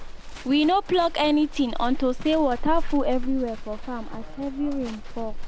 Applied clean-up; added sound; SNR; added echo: none; Livestock, farm animals, working animals; 4 dB; none.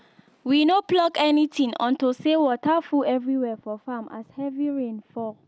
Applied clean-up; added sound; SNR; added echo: none; none; none; none.